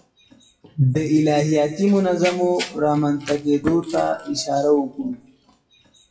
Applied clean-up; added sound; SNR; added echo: classical method WPE with log-MMSE.